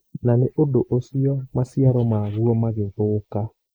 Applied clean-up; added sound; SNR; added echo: neural mask model Resemble Enhance denoiser.